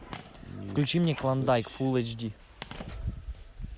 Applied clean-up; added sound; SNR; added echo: none; Telephone; 19 dB; none.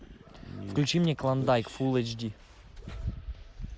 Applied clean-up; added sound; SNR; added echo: none; none; none; none.